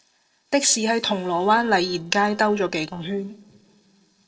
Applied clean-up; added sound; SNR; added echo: neural separator model SepFormer DNS4.